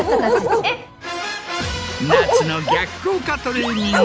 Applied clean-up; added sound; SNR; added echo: none; Bark; -1 dB; none.